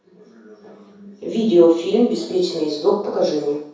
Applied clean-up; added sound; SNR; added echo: none; none; none; reverberation time 0.6 s.